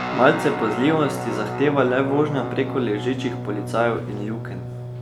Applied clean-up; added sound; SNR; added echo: none; Guitar; 6 dB; none.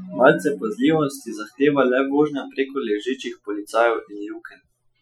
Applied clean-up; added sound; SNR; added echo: classical method Wiener filter.